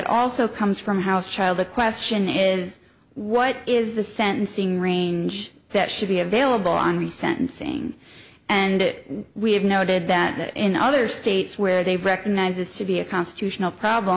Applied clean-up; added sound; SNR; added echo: none; none; none; none.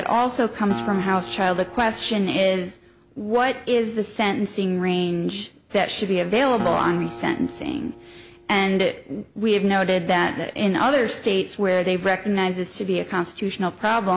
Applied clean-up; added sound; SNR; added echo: none; Acoustic guitar; 15 dB; none.